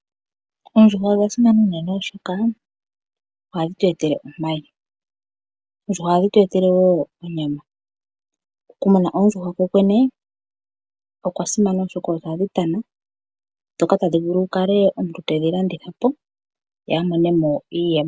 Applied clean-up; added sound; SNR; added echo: none; none; none; none.